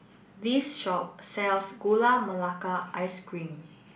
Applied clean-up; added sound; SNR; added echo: none; none; none; none.